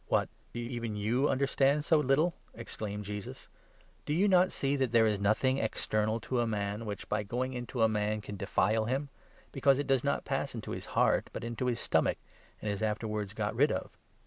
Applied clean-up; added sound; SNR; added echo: none; none; none; none.